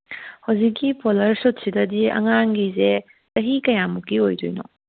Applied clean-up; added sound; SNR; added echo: none; none; none; none.